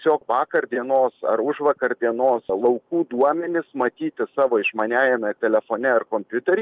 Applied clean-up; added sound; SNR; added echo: none; none; none; none.